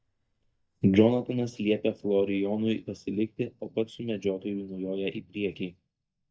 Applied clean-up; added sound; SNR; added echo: neural mask model DeepFilterNet 3.